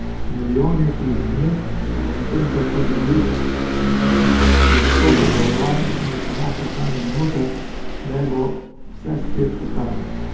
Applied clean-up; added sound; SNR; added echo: none; Engine / Vehicle; -3 dB; reverberation time 0.5 s.